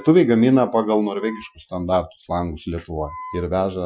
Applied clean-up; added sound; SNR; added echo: classical method Wiener filter.